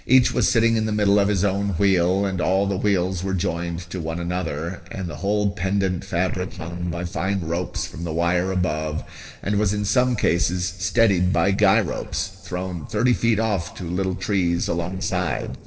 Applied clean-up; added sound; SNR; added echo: neural separator model SepFormer DNS4.